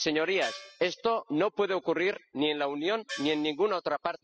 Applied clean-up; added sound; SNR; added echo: classical method spectral subtraction.